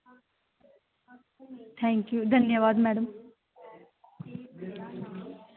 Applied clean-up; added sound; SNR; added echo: none; none; none; none.